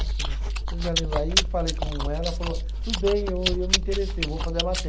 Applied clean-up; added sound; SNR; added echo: none; Chewing, mastication; -4 dB; none.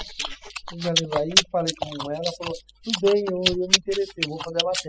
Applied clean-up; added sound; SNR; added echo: classical method spectral subtraction.